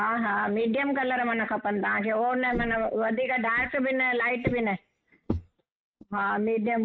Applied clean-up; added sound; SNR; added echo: neural mask model RNNoise.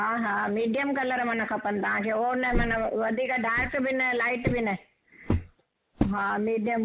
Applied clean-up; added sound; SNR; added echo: none; Walk, footsteps; 5 dB; none.